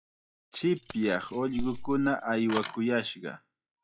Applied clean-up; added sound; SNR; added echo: classical method log-MMSE.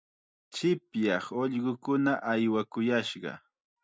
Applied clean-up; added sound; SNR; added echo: none; none; none; none.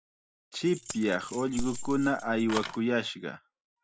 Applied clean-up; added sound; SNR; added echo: none; Keys jangling; 8 dB; none.